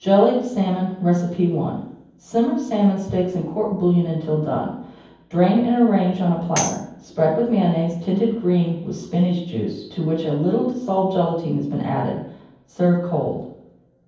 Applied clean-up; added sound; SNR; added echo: none; Tambourine; 11 dB; reverberation time 0.9 s.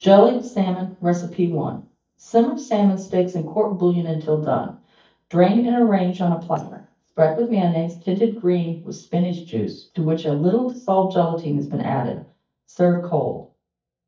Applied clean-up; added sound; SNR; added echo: neural mask model DeepFilterNet 3.